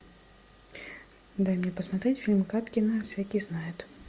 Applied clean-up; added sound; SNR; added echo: none; none; none; none.